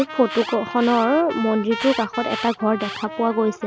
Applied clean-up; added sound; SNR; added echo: none; Alarm + Trumpet; 11 dB; none.